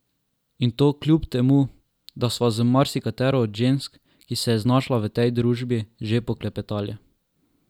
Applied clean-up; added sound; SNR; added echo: none; none; none; none.